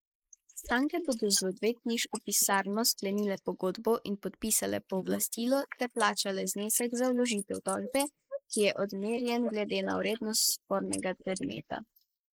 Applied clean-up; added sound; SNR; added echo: neural mask model Resemble Enhance denoiser.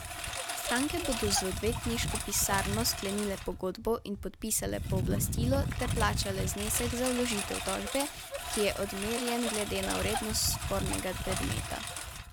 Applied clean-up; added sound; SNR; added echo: none; Engine; 2 dB; none.